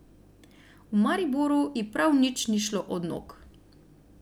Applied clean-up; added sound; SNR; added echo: none; none; none; none.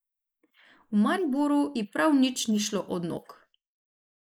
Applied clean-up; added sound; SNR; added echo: neural mask model Resemble Enhance denoiser.